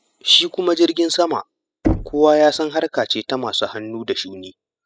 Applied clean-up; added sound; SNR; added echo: classical method spectral subtraction.